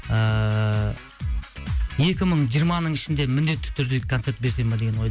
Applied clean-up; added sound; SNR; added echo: none; none; none; none.